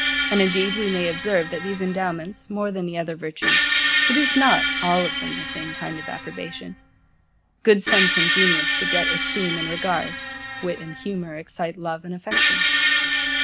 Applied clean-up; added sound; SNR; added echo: none; Screech; -3 dB; none.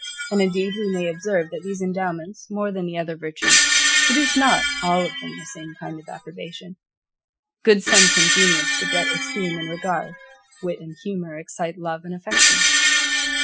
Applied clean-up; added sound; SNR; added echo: classical method Wiener filter.